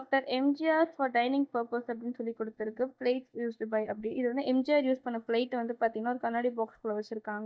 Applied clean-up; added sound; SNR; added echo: neural mask model DeepFilterNet 3.